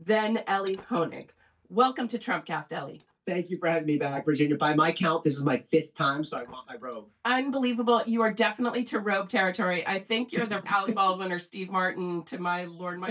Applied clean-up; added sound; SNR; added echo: neural mask model DeepFilterNet 3.